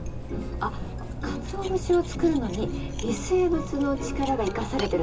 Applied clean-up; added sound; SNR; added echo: none; Cutlery, silverware; 6 dB; reverberation time 0.2 s.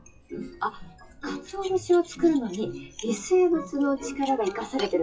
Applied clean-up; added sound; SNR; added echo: classical method WPE with log-MMSE.